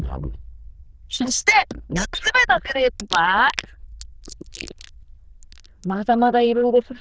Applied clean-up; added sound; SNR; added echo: neural diffusion model UNIVERSE++.